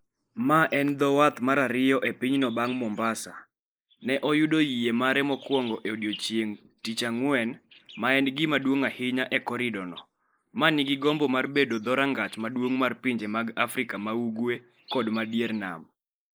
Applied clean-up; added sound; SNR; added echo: neural mask model Resemble Enhance denoiser.